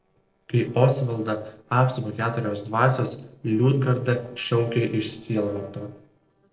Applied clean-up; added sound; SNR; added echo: neural separator model SepFormer DNS4.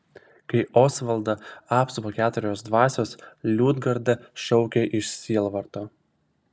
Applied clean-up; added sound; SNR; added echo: none; none; none; none.